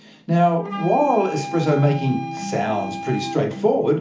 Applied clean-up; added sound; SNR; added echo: none; Wind instrument, woodwind instrument; 12 dB; reverberation time 0.4 s.